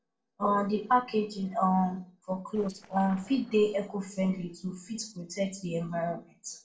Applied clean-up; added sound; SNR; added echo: neural separator model SepFormer DNS4.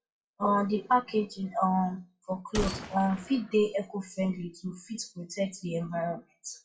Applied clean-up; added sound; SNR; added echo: classical method WPE with log-MMSE.